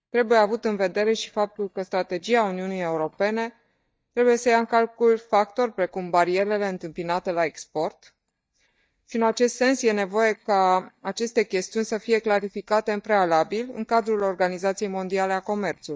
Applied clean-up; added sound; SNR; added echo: neural mask model DeepFilterNet 3.